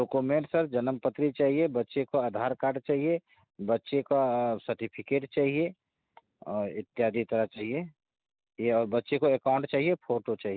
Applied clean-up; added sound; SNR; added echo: none; none; none; none.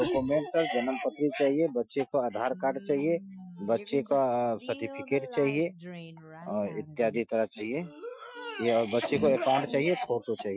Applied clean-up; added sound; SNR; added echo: classical method Wiener filter.